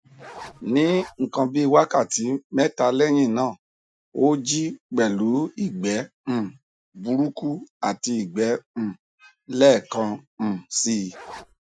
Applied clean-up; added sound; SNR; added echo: classical method Wiener filter.